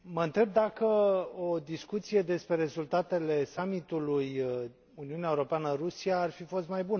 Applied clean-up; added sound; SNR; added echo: none; none; none; none.